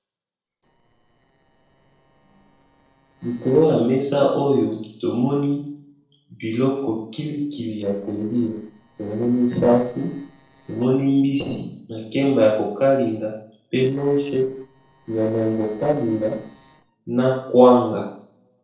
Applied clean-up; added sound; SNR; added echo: neural separator model SepFormer DNS4.